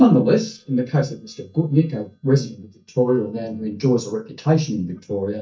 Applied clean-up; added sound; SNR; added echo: neural mask model DeepFilterNet 3.